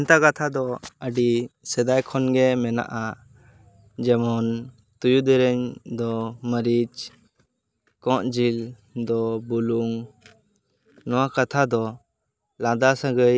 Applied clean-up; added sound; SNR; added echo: none; none; none; none.